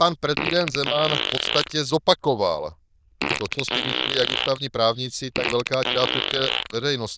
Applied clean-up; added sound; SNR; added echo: neural diffusion model UNIVERSE++.